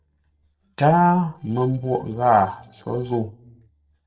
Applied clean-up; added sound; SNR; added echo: neural separator model SepFormer DNS4.